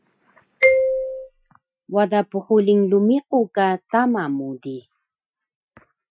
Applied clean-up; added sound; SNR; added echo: classical method Wiener filter.